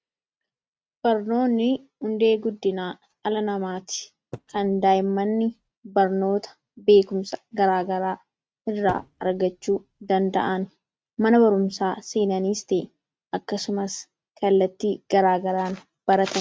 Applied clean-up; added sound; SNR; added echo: neural mask model RNNoise.